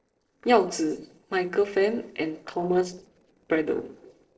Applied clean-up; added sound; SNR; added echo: neural separator model SepFormer DNS4.